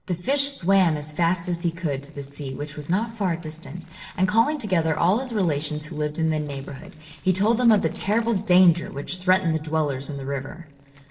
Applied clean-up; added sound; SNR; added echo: neural separator model SepFormer DNS4.